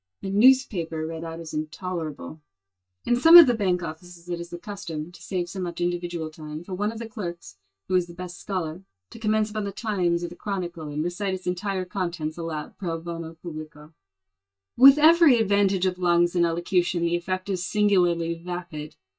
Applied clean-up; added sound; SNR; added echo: neural mask model DeepFilterNet 3.